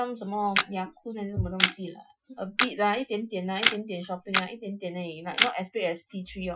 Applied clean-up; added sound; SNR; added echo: classical method Wiener filter.